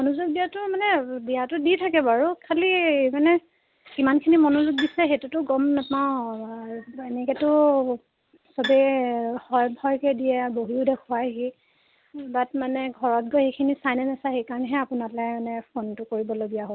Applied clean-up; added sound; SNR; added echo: none; Bowed string instrument; 14 dB; none.